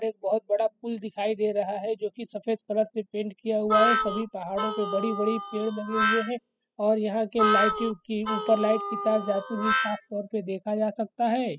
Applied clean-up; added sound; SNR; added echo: classical method spectral subtraction.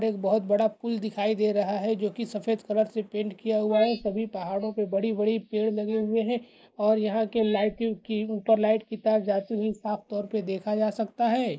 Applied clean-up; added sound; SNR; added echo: neural mask model Resemble Enhance denoiser.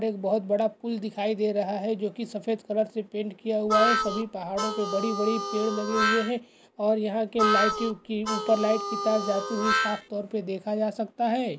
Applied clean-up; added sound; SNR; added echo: none; Harmonica; 1 dB; none.